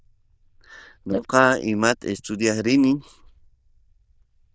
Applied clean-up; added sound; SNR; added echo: neural diffusion model UNIVERSE++.